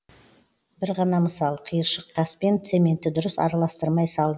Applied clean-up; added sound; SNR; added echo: none; none; none; none.